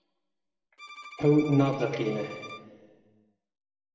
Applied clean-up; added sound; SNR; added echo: none; Bowed string instrument; 17 dB; reverberation time 1.9 s.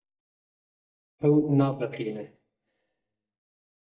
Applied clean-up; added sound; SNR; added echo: neural mask model DeepFilterNet 3.